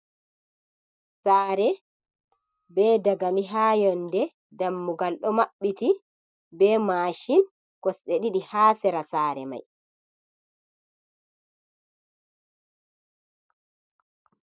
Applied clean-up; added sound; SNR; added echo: neural mask model DeepFilterNet 3.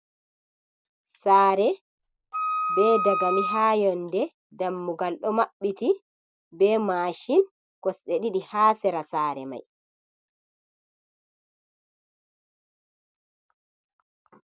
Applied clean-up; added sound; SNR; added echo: none; Wind instrument, woodwind instrument; 1 dB; none.